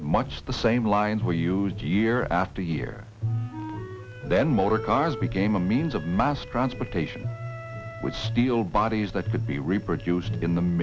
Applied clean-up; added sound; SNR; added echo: none; none; none; none.